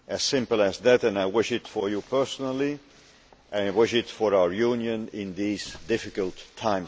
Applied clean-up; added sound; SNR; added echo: none; none; none; none.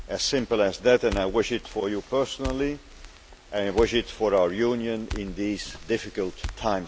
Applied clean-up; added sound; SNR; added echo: none; Crackle; 13 dB; none.